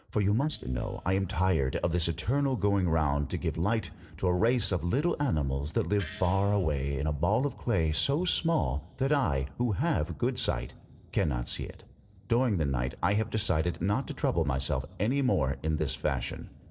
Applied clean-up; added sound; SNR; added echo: neural separator model SepFormer DNS4.